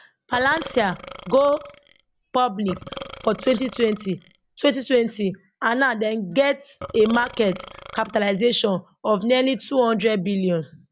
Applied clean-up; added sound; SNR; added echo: none; Burping, eructation; 16 dB; none.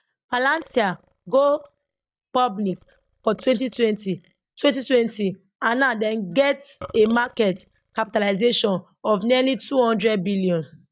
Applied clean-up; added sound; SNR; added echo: neural mask model DeepFilterNet 3.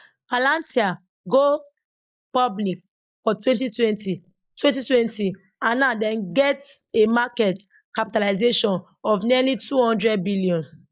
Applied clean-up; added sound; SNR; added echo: neural mask model Resemble Enhance denoiser.